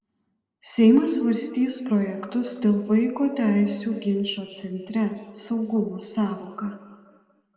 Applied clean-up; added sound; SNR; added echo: none; none; none; reverberation time 1.8 s.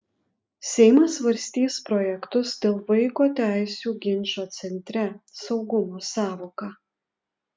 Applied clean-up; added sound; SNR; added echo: none; none; none; none.